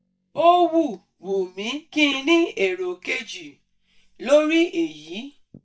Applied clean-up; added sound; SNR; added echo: neural mask model DeepFilterNet 3.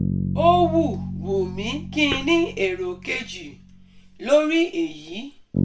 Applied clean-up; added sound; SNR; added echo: none; Bass guitar; 7 dB; reverberation time 0.2 s.